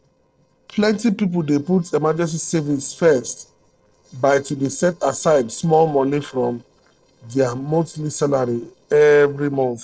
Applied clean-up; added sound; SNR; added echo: neural separator model SepFormer DNS4.